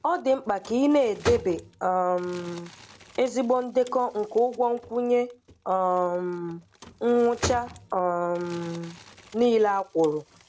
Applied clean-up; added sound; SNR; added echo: none; Crumpling, crinkling; 16 dB; none.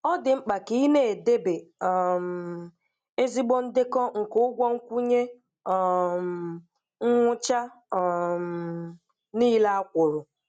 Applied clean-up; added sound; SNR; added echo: none; none; none; none.